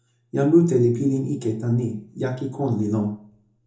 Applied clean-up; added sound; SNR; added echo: none; none; none; reverberation time 0.7 s.